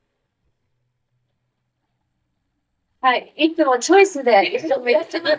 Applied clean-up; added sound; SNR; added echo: neural mask model DeepFilterNet 3.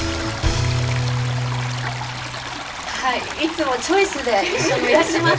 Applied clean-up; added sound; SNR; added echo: none; Stream; 9 dB; reverberation time 0.2 s.